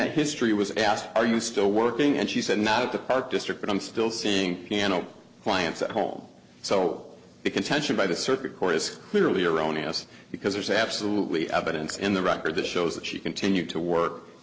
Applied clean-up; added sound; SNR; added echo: neural separator model SepFormer DNS4.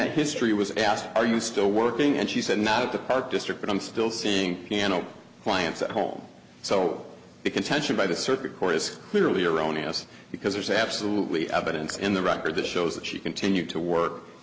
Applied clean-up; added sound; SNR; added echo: none; Piano; 17 dB; none.